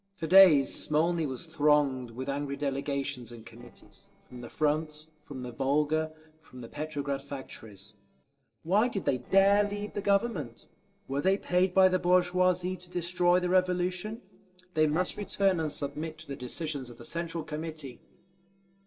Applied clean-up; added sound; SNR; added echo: neural separator model SepFormer DNS4.